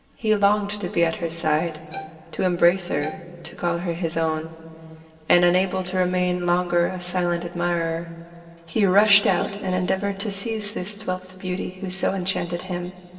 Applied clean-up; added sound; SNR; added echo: none; Bowed string instrument; 12 dB; reverberation time 2.5 s.